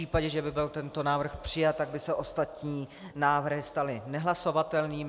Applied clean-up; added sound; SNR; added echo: none; none; none; none.